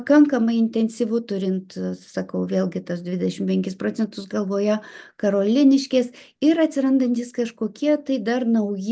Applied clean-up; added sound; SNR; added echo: none; none; none; none.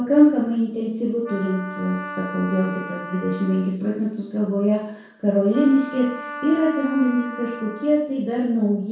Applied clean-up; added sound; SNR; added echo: none; Wind instrument, woodwind instrument; 13 dB; reverberation time 0.6 s.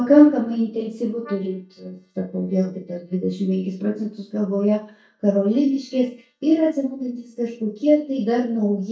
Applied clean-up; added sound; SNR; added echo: neural mask model DeepFilterNet 3.